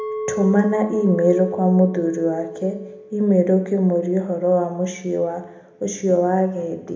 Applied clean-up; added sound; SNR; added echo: none; Chink, clink; 13 dB; reverberation time 0.8 s.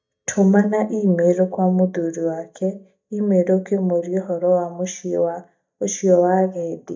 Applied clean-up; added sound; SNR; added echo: neural mask model DeepFilterNet 3.